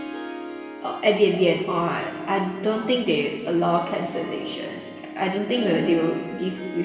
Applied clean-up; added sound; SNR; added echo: none; Harp; 11 dB; reverberation time 2.2 s.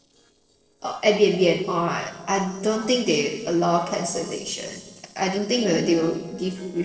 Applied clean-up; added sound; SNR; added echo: neural separator model SepFormer DNS4.